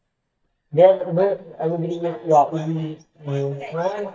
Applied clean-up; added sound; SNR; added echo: neural mask model DeepFilterNet 3.